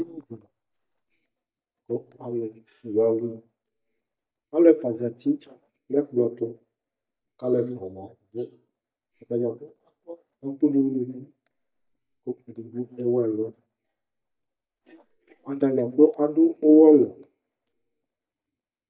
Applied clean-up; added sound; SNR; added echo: neural mask model DeepFilterNet 3.